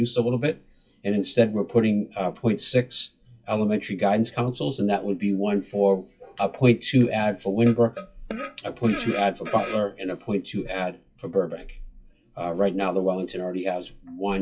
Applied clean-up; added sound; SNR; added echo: classical method WPE with log-MMSE.